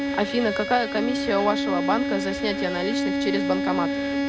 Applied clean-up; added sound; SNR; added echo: none; Bowed string instrument; 0 dB; none.